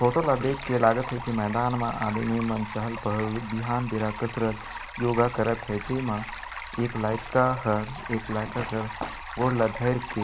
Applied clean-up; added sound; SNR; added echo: none; Stream; 10 dB; none.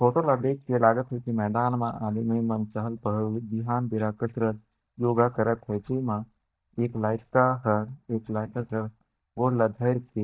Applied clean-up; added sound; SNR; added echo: neural mask model DeepFilterNet 3.